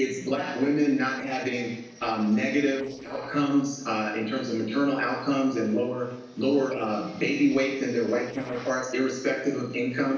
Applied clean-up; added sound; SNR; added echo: neural separator model SepFormer DNS4.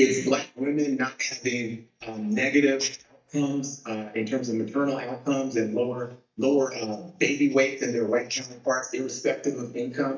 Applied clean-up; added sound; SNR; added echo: neural mask model DeepFilterNet 3.